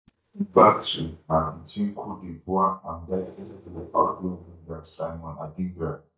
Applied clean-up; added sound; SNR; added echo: neural mask model DeepFilterNet 3.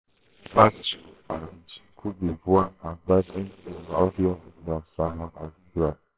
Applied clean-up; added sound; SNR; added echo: neural separator model SepFormer WHAMR!.